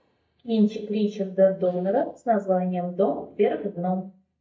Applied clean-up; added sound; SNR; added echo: neural mask model DeepFilterNet 3.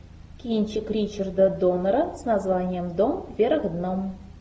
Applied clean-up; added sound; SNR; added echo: none; none; none; none.